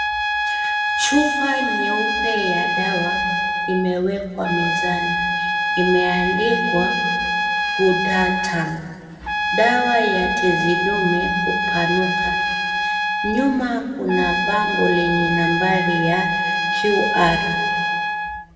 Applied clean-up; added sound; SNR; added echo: none; Trumpet; -1 dB; reverberation time 2.0 s.